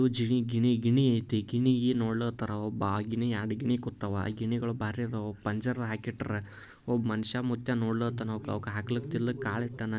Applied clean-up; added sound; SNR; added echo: none; none; none; none.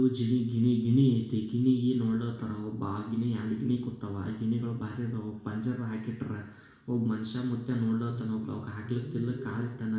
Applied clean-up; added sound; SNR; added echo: none; none; none; reverberation time 0.7 s.